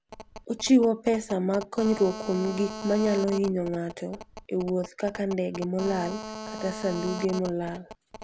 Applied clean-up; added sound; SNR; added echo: none; Telephone; 12 dB; none.